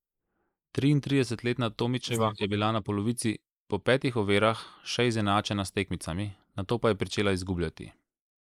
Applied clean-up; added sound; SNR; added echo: neural mask model Resemble Enhance denoiser.